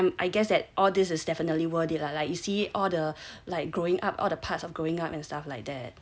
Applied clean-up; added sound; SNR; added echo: none; none; none; none.